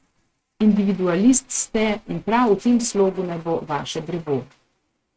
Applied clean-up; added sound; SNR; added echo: neural mask model RNNoise.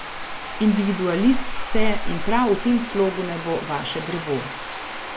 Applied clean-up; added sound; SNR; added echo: none; Bathtub (filling or washing); 2 dB; none.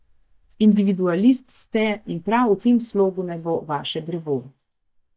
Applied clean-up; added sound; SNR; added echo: neural mask model DeepFilterNet 3.